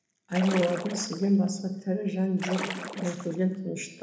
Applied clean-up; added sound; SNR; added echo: none; Splash, splatter; 9 dB; reverberation time 1.0 s.